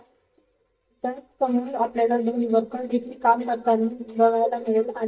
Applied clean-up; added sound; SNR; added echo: neural mask model DeepFilterNet 3.